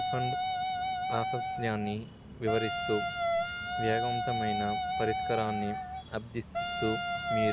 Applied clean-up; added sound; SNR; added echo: none; Wind instrument, woodwind instrument; -2 dB; none.